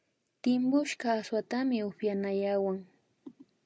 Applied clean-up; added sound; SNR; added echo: none; none; none; none.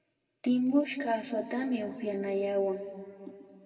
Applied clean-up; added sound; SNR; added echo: none; none; none; reverberation time 2.6 s.